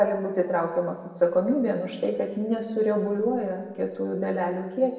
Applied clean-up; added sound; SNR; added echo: none; none; none; reverberation time 1.2 s.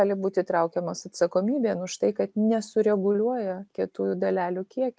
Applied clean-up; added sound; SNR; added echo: none; none; none; none.